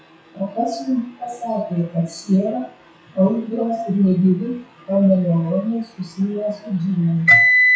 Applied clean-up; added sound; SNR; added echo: classical method WPE with log-MMSE.